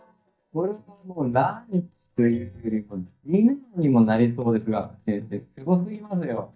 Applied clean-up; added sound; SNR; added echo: neural mask model DeepFilterNet 3.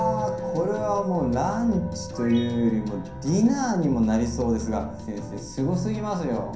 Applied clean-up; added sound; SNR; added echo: none; Musical instrument; 11 dB; reverberation time 0.6 s.